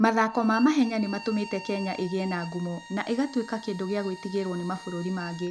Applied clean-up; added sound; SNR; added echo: none; Bowed string instrument; 17 dB; none.